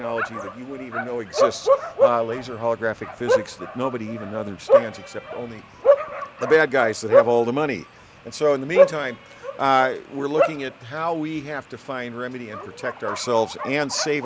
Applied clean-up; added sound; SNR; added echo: none; Bark; -1 dB; none.